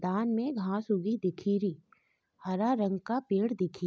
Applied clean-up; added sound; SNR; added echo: none; none; none; none.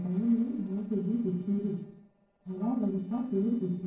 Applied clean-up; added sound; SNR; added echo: neural separator model SepFormer DNS4.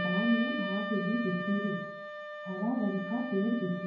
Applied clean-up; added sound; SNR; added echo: none; Wind instrument, woodwind instrument; 5 dB; reverberation time 0.9 s.